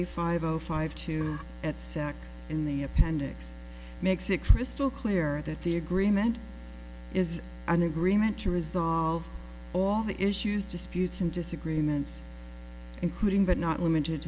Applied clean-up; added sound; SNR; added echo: none; none; none; none.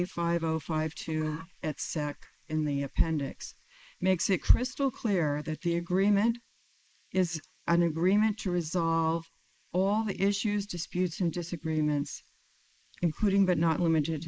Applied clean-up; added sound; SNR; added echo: neural mask model Resemble Enhance denoiser.